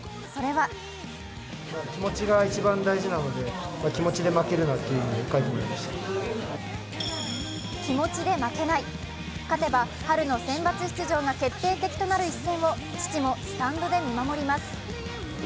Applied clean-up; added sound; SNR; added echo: none; none; none; none.